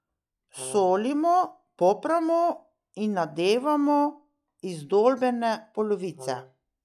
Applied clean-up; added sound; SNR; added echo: classical method log-MMSE.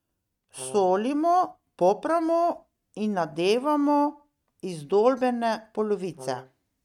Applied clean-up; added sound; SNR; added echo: neural mask model RNNoise.